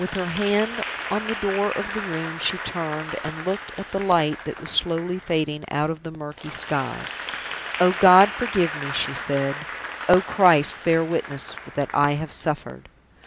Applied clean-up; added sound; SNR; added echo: none; Applause / Crowd; 10 dB; none.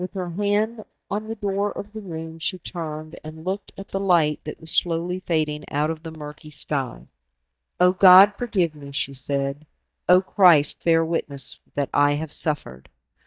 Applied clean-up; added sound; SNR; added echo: neural mask model DeepFilterNet 3.